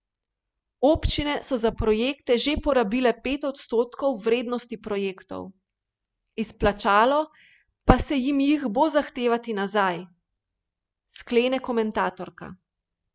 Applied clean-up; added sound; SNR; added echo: none; none; none; none.